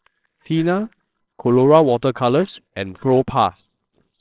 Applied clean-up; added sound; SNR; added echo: neural separator model SepFormer WHAMR!.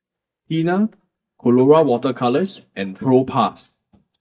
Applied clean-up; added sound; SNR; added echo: neural mask model DeepFilterNet 3.